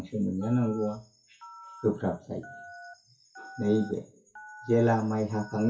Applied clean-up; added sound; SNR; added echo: classical method WPE with log-MMSE.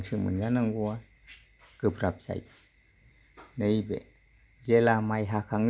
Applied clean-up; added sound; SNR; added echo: none; none; none; none.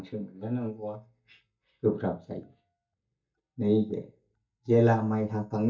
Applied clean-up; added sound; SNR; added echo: neural mask model DeepFilterNet 3.